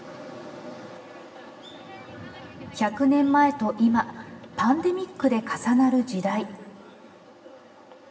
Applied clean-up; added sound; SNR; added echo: none; none; none; reverberation time 1.3 s.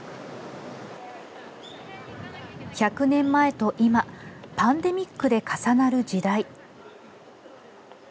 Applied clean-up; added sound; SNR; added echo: none; none; none; none.